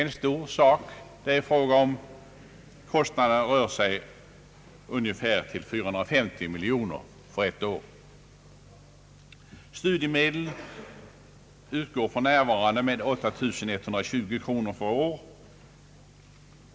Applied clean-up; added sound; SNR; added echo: none; none; none; none.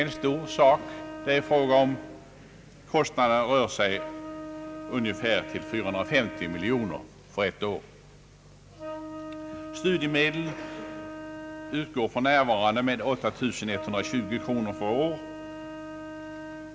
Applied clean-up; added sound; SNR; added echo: none; Wind instrument, woodwind instrument; 12 dB; none.